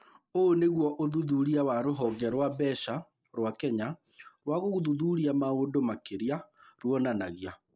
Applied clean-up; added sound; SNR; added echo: neural mask model Resemble Enhance denoiser.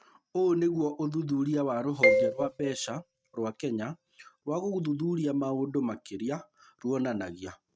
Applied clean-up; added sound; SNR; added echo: neural mask model RNNoise.